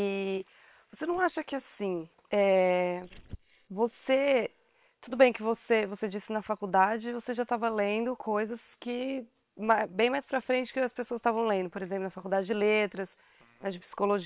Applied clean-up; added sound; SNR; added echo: neural separator model SepFormer WHAM!.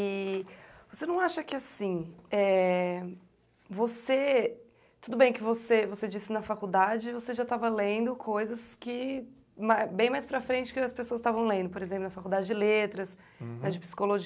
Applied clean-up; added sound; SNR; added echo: none; none; none; none.